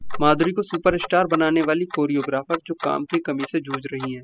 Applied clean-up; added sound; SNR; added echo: classical method spectral subtraction.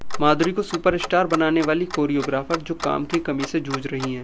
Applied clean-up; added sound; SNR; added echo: none; Clock; 13 dB; none.